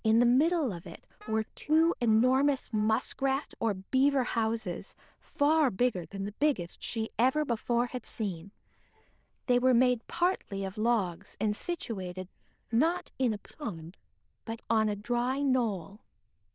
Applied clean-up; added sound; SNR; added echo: neural diffusion model UNIVERSE++.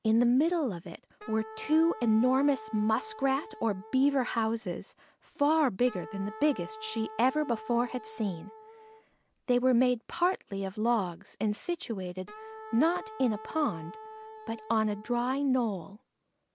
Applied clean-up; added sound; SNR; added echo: none; Wind instrument, woodwind instrument; 16 dB; none.